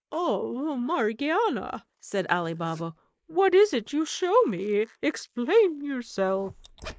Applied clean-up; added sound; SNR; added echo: neural mask model Resemble Enhance denoiser.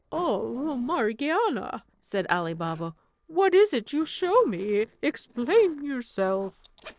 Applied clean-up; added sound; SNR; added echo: neural separator model SepFormer DNS4.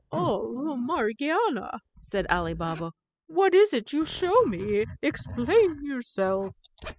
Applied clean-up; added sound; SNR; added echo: classical method spectral subtraction.